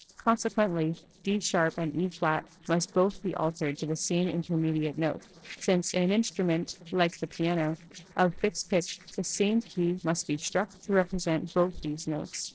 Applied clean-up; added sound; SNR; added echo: neural separator model SepFormer DNS4.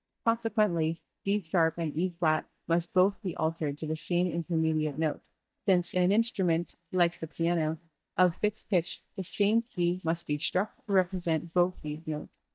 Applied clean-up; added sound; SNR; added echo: neural mask model DeepFilterNet 3.